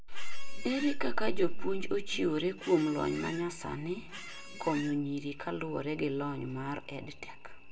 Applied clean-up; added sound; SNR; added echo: none; Squeak; 15 dB; reverberation time 0.6 s.